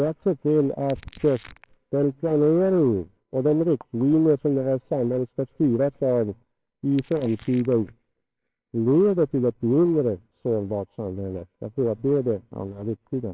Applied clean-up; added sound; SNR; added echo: neural separator model SepFormer WHAMR!.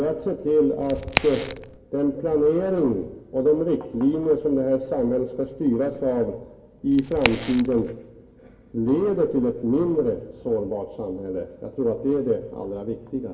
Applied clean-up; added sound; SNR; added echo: none; Crack; 6 dB; reverberation time 1.6 s.